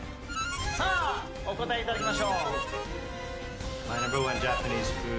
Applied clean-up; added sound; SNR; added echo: none; Harmonica; 4 dB; none.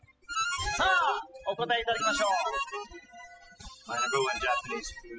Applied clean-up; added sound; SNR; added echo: classical method spectral subtraction.